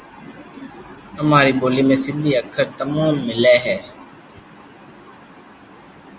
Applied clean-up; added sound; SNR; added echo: none; none; none; none.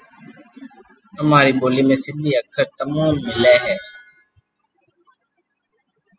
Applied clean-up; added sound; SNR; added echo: classical method spectral subtraction.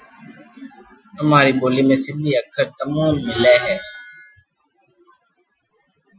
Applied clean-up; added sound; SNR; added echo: classical method Wiener filter.